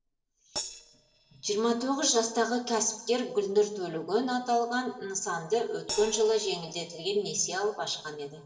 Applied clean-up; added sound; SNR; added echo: neural separator model SepFormer DNS4.